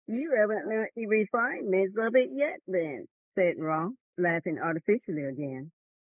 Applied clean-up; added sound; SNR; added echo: neural mask model Resemble Enhance denoiser.